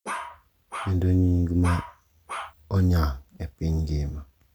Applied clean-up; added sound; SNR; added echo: none; Bark; 11 dB; none.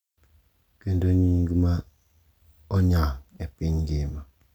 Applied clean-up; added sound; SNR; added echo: none; none; none; none.